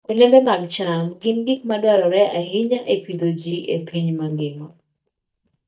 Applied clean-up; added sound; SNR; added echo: neural mask model DeepFilterNet 3.